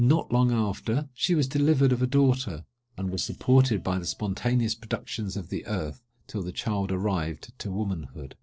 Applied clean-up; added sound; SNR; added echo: neural separator model SepFormer DNS4.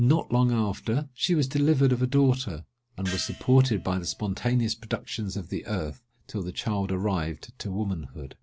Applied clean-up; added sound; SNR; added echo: none; Gong; 17 dB; none.